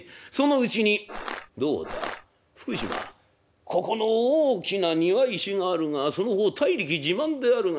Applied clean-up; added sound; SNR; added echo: none; Crushing; 9 dB; none.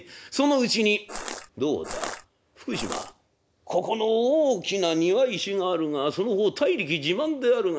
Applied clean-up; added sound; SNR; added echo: neural mask model Resemble Enhance denoiser.